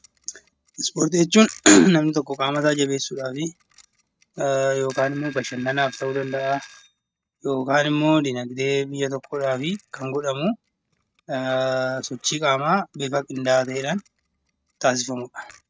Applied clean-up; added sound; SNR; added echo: neural mask model RNNoise.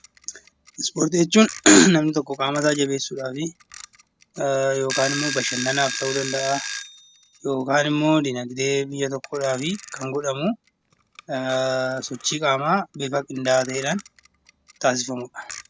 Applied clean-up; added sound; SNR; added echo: none; Alarm / Clock; 13 dB; none.